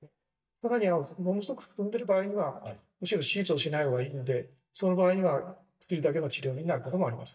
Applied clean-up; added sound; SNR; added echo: neural mask model DeepFilterNet 3.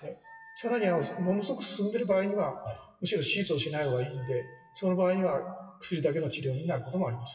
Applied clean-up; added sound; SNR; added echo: classical method WPE with log-MMSE.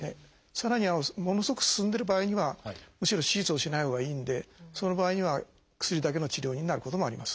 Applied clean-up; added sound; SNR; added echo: none; none; none; none.